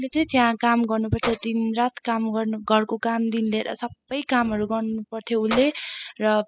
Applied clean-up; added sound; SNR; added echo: classical method spectral subtraction.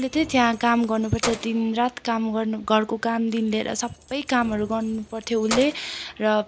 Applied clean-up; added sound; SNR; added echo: none; Keys jangling; 14 dB; none.